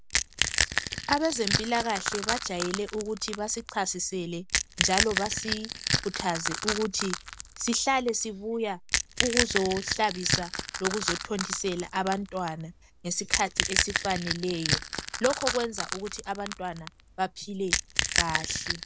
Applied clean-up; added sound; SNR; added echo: none; Crack / Crushing; 1 dB; none.